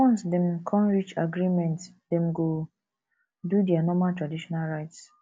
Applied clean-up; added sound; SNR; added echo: none; none; none; none.